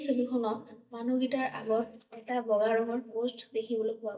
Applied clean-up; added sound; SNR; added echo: neural mask model DeepFilterNet 3.